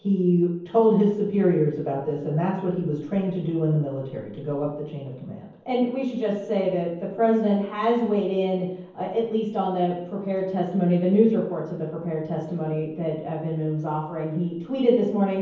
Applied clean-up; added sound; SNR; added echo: none; none; none; reverberation time 0.9 s.